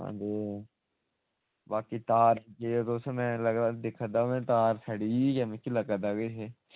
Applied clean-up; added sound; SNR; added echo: none; none; none; none.